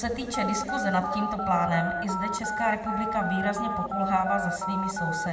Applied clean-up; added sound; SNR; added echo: none; Telephone; 3 dB; reverberation time 1.7 s.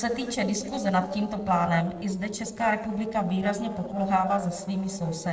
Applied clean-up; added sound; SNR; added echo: neural separator model SepFormer DNS4.